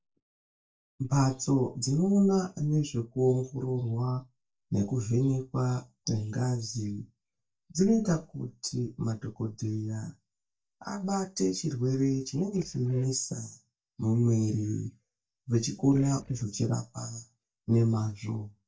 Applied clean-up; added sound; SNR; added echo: neural mask model DeepFilterNet 3.